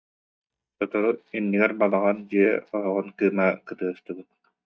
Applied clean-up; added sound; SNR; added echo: neural mask model DeepFilterNet 3.